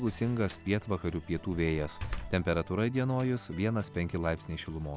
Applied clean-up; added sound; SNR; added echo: none; Slam; 14 dB; none.